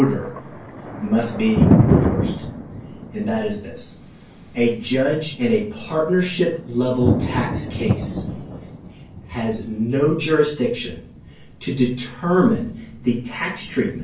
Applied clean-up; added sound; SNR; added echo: none; Thunder; 3 dB; reverberation time 0.3 s.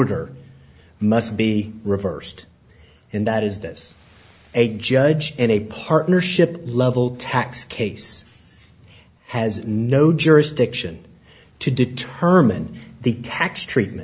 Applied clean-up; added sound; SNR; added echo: none; none; none; none.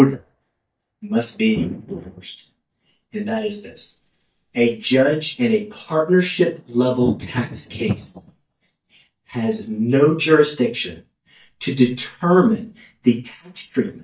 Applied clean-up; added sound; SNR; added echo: neural mask model DeepFilterNet 3.